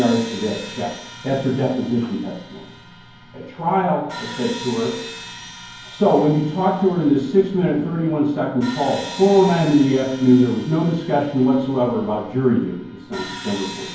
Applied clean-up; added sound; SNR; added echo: none; Crash cymbal; 17 dB; reverberation time 0.9 s.